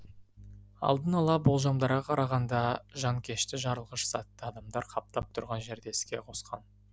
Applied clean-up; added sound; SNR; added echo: none; none; none; none.